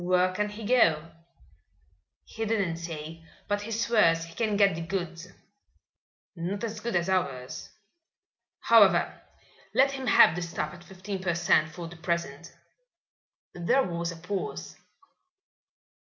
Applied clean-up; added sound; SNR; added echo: none; none; none; none.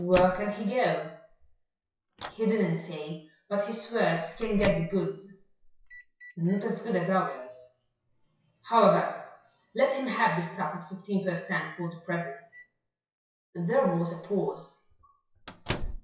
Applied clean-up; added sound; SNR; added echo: classical method WPE with log-MMSE.